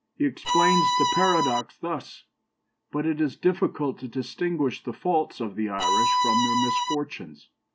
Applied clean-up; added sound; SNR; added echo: none; Bowed string instrument; -4 dB; none.